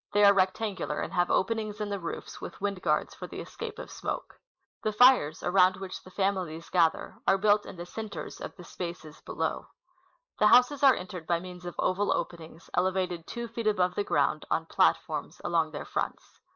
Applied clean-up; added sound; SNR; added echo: neural mask model Resemble Enhance denoiser.